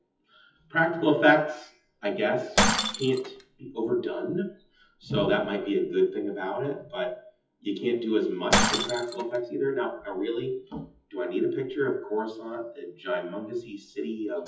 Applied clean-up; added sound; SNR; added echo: classical method WPE with log-MMSE.